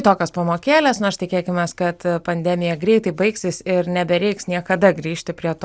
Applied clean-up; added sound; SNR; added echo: none; none; none; none.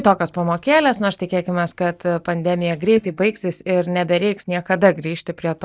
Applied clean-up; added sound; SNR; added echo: neural mask model DeepFilterNet 3.